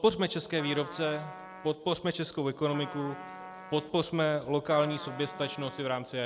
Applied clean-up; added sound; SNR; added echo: none; Trumpet; 15 dB; none.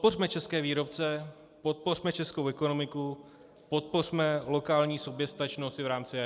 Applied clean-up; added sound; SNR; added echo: none; none; none; none.